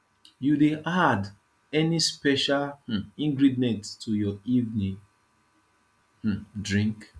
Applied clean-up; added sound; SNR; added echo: none; none; none; none.